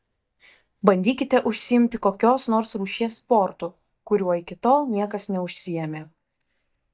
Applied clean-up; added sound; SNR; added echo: neural mask model DeepFilterNet 3.